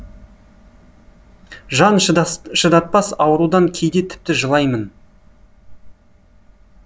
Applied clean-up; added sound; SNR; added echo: none; none; none; none.